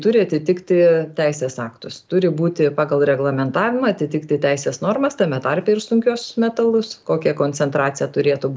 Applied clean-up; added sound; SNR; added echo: none; none; none; none.